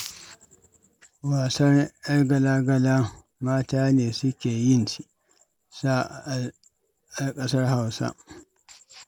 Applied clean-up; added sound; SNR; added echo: none; none; none; none.